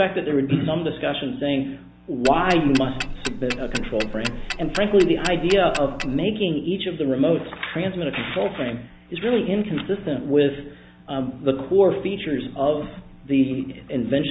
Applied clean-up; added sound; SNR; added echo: none; Tick-tock; 7 dB; none.